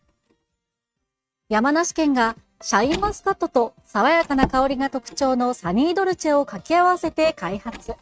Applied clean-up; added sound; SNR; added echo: neural mask model RNNoise.